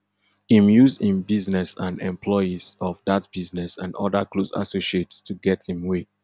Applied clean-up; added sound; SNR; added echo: none; none; none; none.